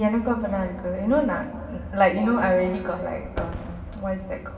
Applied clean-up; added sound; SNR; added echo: none; Fireworks; 18 dB; reverberation time 1.7 s.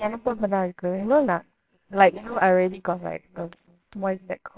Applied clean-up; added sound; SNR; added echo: neural separator model SepFormer WHAMR!.